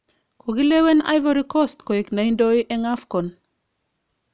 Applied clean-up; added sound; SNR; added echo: none; none; none; none.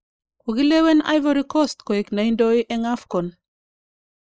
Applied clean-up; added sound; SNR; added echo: neural mask model Resemble Enhance denoiser.